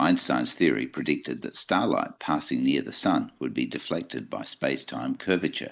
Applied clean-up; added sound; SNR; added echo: neural mask model Resemble Enhance denoiser.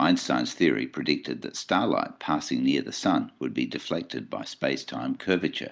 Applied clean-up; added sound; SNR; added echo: none; none; none; none.